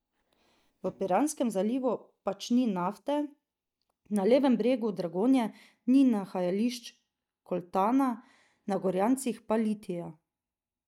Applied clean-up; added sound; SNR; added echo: neural mask model DeepFilterNet 3.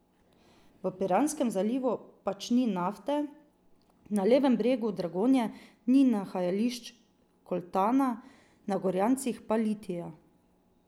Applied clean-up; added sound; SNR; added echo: none; none; none; none.